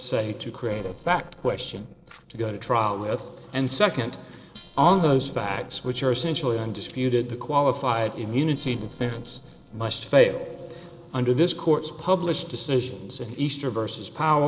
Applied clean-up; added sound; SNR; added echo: neural separator model SepFormer DNS4.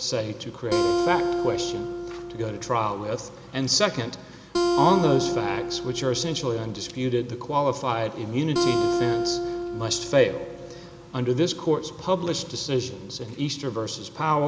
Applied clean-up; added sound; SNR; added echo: none; Acoustic guitar; 2 dB; none.